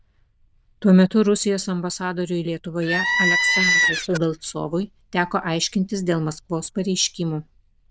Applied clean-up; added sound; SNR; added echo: neural diffusion model UNIVERSE++.